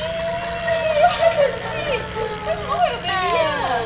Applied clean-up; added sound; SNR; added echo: none; Bicycle; 4 dB; reverberation time 1.8 s.